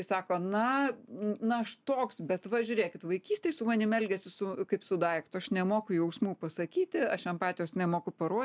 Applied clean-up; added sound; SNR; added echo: none; none; none; none.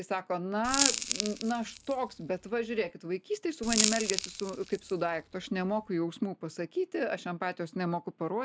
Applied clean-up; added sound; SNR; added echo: none; Crackle; 2 dB; none.